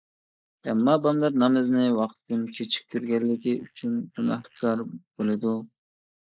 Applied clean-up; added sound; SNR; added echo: neural mask model Resemble Enhance denoiser.